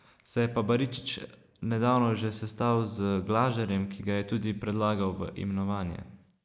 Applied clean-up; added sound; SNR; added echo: neural mask model Resemble Enhance denoiser.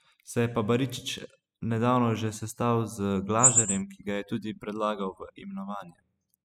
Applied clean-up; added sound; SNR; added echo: classical method spectral subtraction.